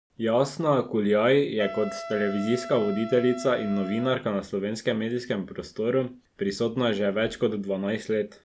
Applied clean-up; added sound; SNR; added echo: none; Wind instrument, woodwind instrument; 12 dB; none.